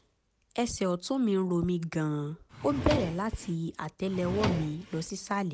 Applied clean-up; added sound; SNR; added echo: none; Drawer open or close; 6 dB; none.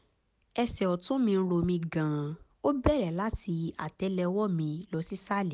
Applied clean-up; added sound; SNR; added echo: none; none; none; none.